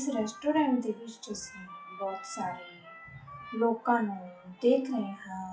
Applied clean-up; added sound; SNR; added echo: classical method WPE with log-MMSE.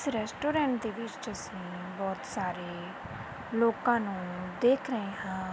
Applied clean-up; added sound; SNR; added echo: none; none; none; none.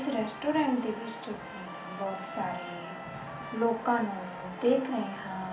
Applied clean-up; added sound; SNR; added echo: none; Trumpet; 15 dB; reverberation time 0.4 s.